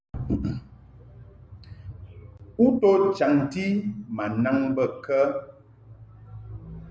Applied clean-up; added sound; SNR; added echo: none; none; none; none.